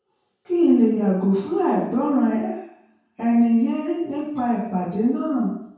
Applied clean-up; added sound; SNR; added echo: none; none; none; reverberation time 0.6 s.